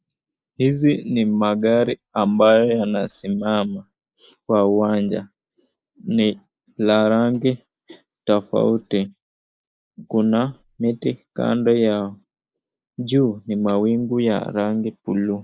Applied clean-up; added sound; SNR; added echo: neural mask model Resemble Enhance denoiser.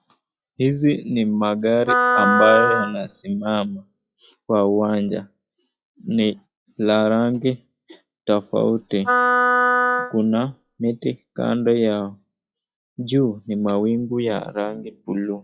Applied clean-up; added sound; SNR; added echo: classical method log-MMSE.